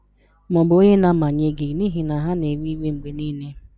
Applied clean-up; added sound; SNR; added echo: none; Engine; 16 dB; none.